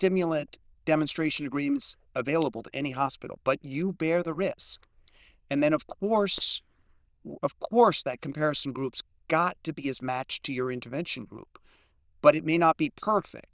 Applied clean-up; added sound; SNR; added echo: neural diffusion model UNIVERSE++.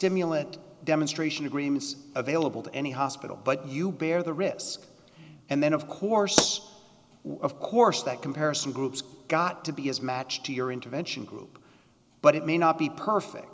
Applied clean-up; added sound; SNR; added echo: none; Explosion; 5 dB; none.